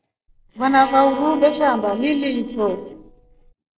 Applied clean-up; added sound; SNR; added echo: neural separator model SepFormer DNS4.